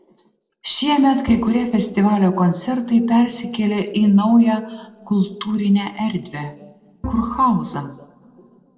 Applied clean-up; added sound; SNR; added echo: neural separator model SepFormer DNS4.